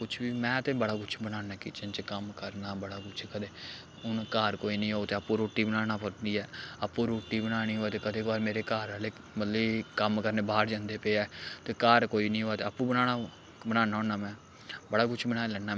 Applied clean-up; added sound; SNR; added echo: none; none; none; none.